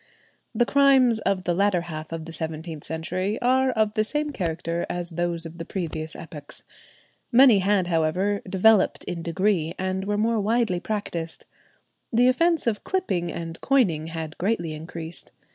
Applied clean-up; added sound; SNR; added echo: none; Scissors; 20 dB; none.